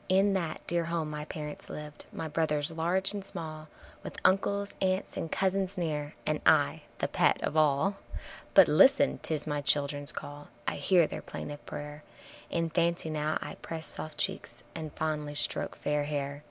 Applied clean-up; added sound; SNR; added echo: none; none; none; none.